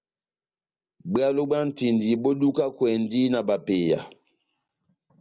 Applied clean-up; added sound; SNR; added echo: none; none; none; none.